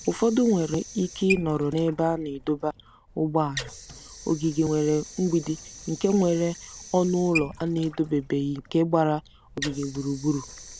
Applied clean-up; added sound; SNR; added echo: none; Sink (filling or washing) / Water; 14 dB; none.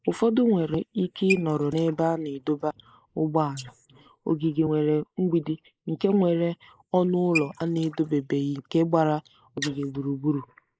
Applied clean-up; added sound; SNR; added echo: neural mask model Resemble Enhance denoiser.